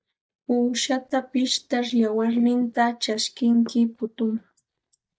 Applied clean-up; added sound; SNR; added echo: neural mask model DeepFilterNet 3.